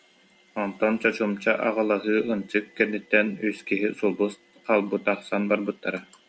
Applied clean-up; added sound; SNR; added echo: none; none; none; none.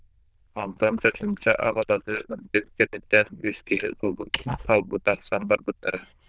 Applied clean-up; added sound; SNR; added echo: neural diffusion model UNIVERSE++.